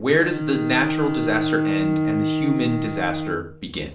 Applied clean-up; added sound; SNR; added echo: none; Bowed string instrument; 0 dB; reverberation time 0.4 s.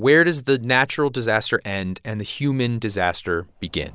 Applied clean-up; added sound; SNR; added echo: none; none; none; none.